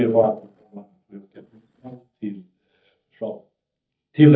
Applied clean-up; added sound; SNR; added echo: neural mask model DeepFilterNet 3.